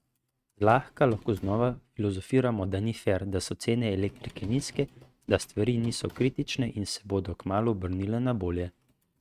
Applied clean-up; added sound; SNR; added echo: neural mask model RNNoise.